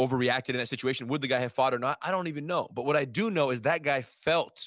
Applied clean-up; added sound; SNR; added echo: none; none; none; none.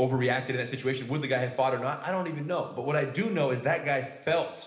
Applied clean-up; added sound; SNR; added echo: none; none; none; reverberation time 1.0 s.